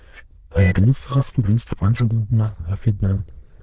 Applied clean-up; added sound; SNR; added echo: neural diffusion model UNIVERSE++.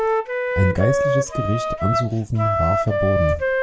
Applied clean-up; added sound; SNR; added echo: none; Wind instrument, woodwind instrument; -1 dB; none.